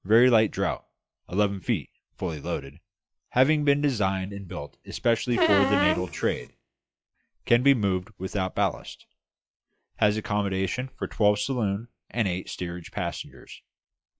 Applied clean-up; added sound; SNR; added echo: classical method log-MMSE.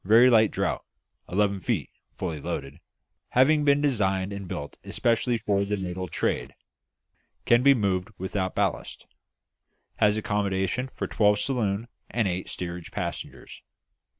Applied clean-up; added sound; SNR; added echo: neural mask model Resemble Enhance denoiser.